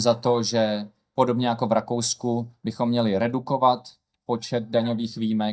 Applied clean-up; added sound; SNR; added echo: neural mask model DeepFilterNet 3.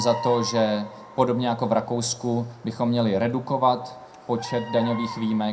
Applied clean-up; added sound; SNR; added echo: none; Bird vocalization, bird call, bird song; 14 dB; reverberation time 0.2 s.